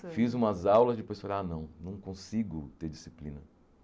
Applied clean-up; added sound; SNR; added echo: none; none; none; none.